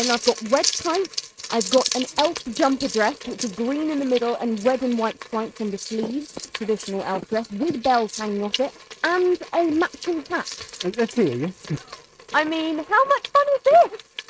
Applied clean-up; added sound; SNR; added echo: neural mask model RNNoise.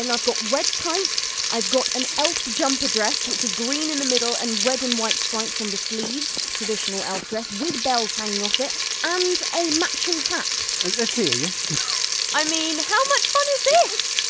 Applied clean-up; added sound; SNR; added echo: none; Frying (food); -1 dB; none.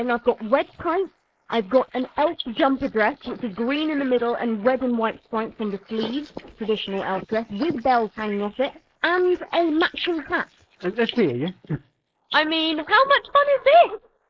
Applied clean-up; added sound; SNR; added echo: neural mask model Resemble Enhance denoiser.